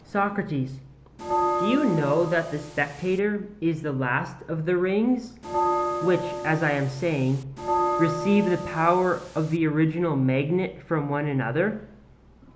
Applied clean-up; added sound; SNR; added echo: none; Bell; 4 dB; none.